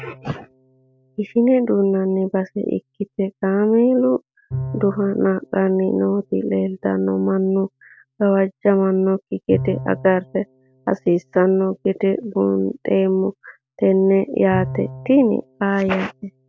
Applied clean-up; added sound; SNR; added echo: none; Bowed string instrument; 17 dB; none.